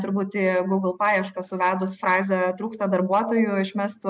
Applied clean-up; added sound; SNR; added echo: none; none; none; none.